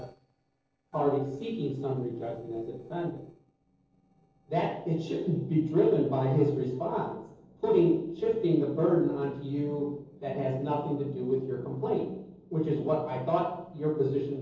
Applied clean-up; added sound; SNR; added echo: neural separator model SepFormer DNS4.